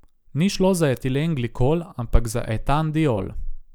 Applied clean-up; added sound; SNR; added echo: none; none; none; none.